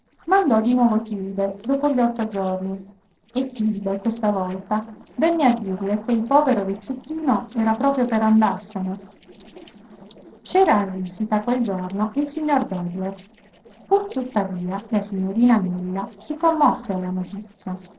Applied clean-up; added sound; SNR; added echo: neural separator model SepFormer DNS4.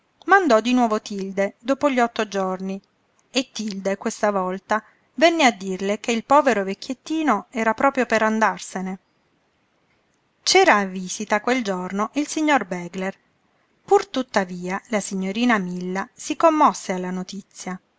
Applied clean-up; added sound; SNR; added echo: none; none; none; none.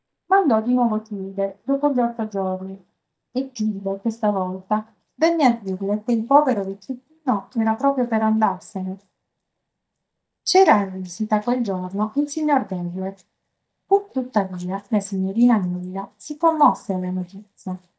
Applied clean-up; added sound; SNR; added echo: neural mask model DeepFilterNet 3.